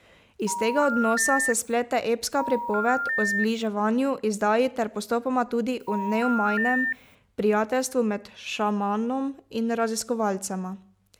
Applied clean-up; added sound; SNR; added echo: none; Telephone; 3 dB; none.